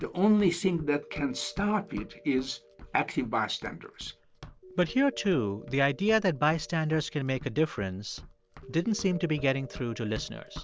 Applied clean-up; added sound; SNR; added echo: none; Run; 19 dB; none.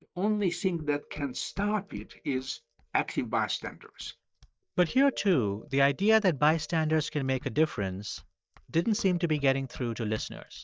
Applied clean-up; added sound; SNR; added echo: neural mask model DeepFilterNet 3.